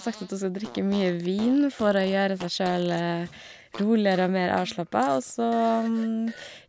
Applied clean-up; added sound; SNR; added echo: none; Fart; 20 dB; none.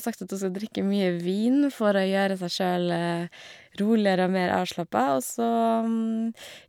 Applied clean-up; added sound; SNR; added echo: none; none; none; none.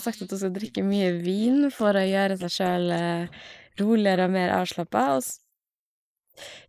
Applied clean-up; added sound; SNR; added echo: neural mask model Resemble Enhance denoiser.